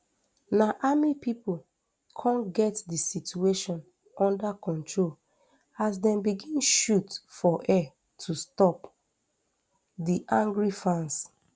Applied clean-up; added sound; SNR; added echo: none; none; none; none.